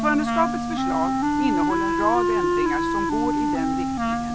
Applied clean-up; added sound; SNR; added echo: none; Wind instrument, woodwind instrument; -4 dB; none.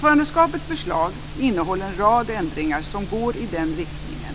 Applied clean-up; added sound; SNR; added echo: none; none; none; none.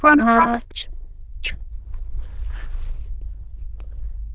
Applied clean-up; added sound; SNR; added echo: neural diffusion model UNIVERSE++.